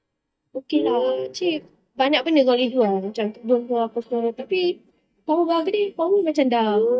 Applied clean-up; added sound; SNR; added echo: neural mask model DeepFilterNet 3.